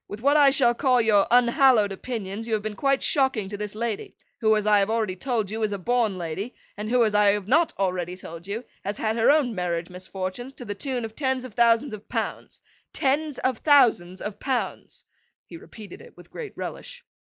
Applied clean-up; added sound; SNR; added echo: neural mask model Resemble Enhance denoiser.